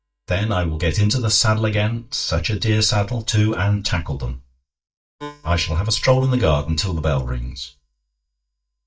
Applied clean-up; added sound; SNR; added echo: neural mask model DeepFilterNet 3.